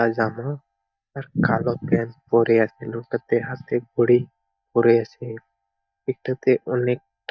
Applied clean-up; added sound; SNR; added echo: neural mask model DeepFilterNet 3.